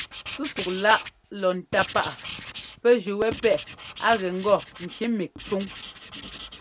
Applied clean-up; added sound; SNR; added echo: none; Writing; 12 dB; none.